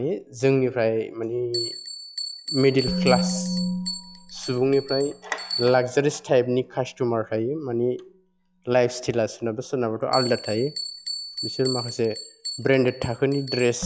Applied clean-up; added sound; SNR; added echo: classical method log-MMSE.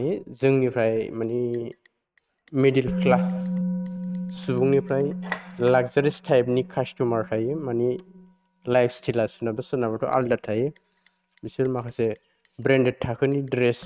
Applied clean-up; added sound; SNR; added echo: neural mask model RNNoise.